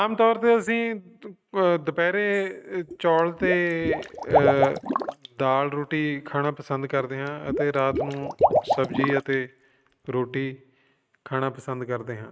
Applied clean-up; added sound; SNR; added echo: neural mask model RNNoise.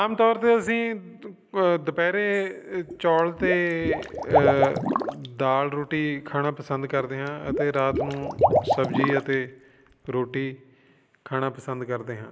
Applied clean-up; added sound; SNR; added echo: none; Liquid; 2 dB; none.